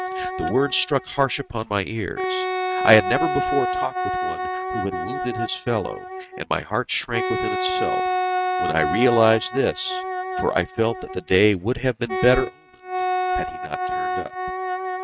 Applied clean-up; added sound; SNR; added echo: neural mask model RNNoise.